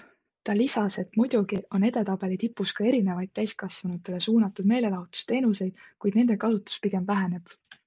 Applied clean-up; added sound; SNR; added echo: none; none; none; none.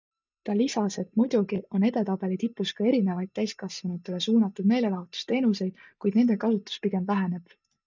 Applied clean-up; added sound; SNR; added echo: neural mask model DeepFilterNet 3.